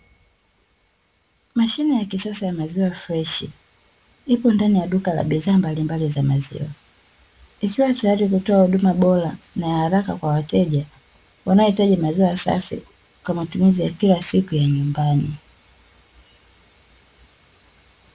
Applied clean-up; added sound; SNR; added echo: none; none; none; none.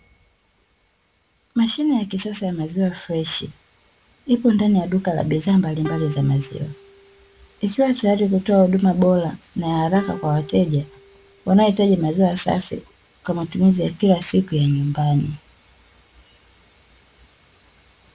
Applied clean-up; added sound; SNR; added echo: none; Plucked string instrument; 18 dB; none.